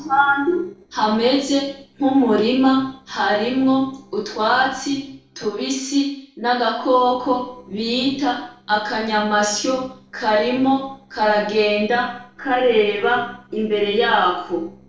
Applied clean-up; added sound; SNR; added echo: neural separator model SepFormer DNS4.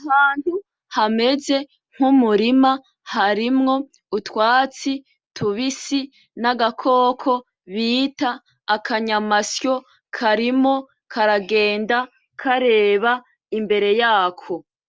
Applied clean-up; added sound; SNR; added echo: none; none; none; none.